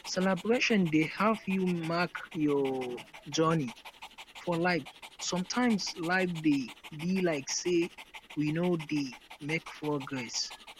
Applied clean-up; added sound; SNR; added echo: none; Dog; 17 dB; none.